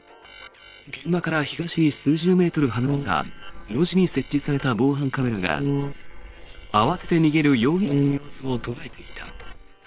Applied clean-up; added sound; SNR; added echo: neural separator model SepFormer WHAM!.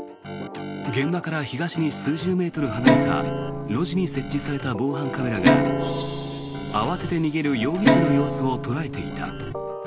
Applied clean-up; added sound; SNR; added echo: none; Guitar; -2 dB; none.